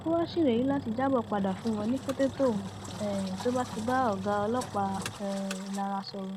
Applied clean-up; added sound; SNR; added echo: none; Engine; 11 dB; none.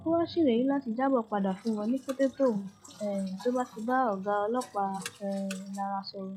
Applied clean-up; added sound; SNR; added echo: classical method log-MMSE.